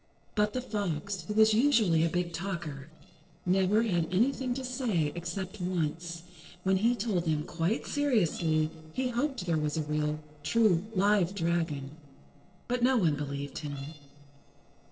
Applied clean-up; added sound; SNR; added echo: neural separator model SepFormer DNS4.